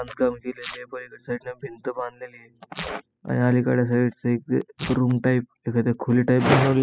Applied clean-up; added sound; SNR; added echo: classical method spectral subtraction.